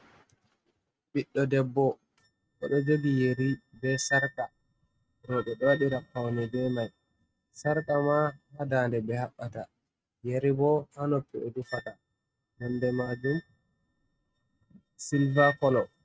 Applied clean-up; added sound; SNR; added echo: neural mask model RNNoise.